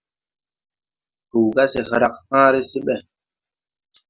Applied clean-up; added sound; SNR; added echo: none; none; none; none.